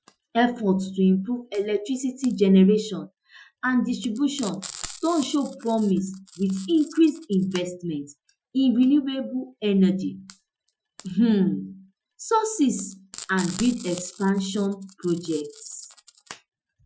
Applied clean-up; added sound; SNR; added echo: classical method Wiener filter.